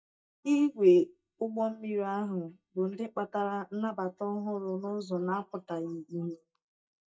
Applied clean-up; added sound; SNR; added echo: neural mask model DeepFilterNet 3.